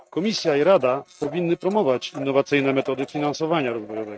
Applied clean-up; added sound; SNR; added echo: neural mask model RNNoise.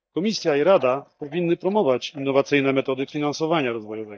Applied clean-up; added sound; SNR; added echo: neural mask model DeepFilterNet 3.